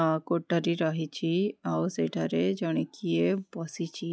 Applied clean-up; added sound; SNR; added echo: none; none; none; none.